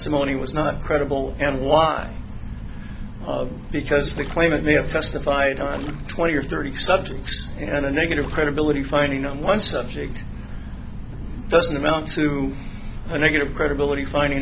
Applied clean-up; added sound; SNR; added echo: none; Gurgling; 19 dB; none.